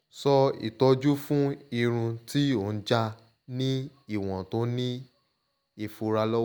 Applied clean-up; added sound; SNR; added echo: none; none; none; none.